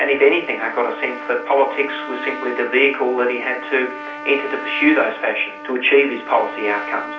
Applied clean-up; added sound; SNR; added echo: none; Trumpet; 12 dB; reverberation time 0.4 s.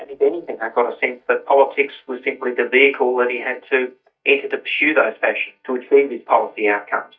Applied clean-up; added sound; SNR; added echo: neural mask model DeepFilterNet 3.